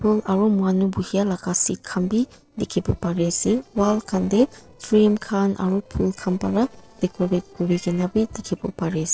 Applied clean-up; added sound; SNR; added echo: neural separator model SepFormer DNS4.